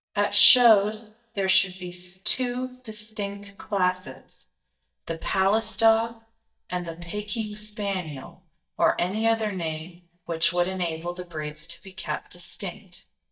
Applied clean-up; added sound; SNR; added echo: neural mask model DeepFilterNet 3.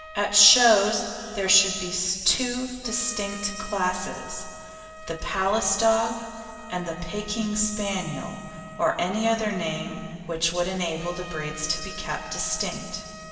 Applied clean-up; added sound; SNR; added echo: none; Trumpet; 17 dB; reverberation time 2.6 s.